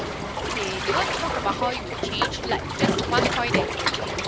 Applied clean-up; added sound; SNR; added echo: none; Waves, surf; -5 dB; none.